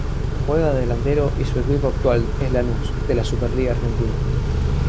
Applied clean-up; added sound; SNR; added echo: none; Idling / Accelerating, revving, vroom / Car; -2 dB; none.